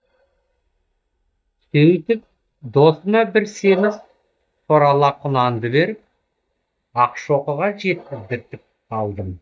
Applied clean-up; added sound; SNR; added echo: neural mask model DeepFilterNet 3.